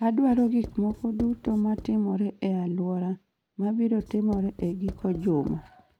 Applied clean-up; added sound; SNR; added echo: none; Writing; 16 dB; none.